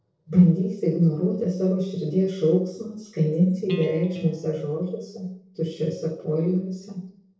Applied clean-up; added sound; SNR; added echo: neural separator model SepFormer DNS4.